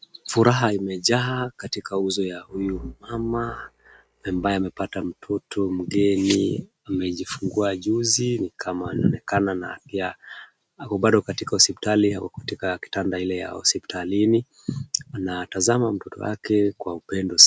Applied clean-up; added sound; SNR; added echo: neural mask model RNNoise.